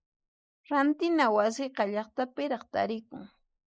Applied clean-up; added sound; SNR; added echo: neural mask model Resemble Enhance denoiser.